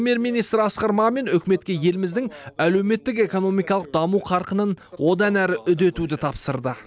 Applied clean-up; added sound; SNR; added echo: none; none; none; none.